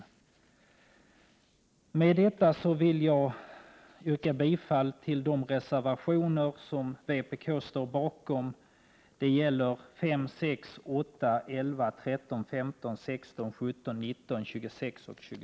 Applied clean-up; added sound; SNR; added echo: none; none; none; none.